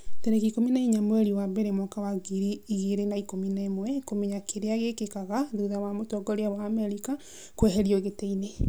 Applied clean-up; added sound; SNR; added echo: none; none; none; none.